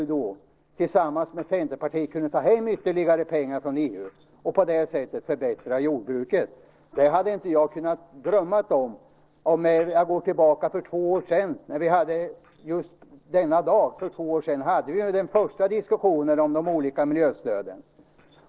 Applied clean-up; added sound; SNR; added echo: neural separator model SepFormer DNS4.